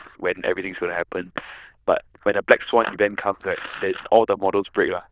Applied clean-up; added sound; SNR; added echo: neural diffusion model UNIVERSE++.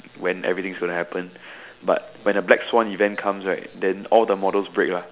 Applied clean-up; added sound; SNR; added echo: none; none; none; none.